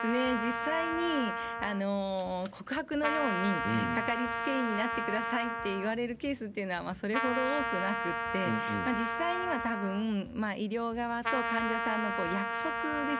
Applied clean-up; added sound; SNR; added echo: none; Trumpet; 2 dB; none.